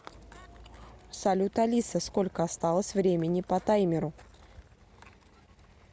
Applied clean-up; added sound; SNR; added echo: none; none; none; none.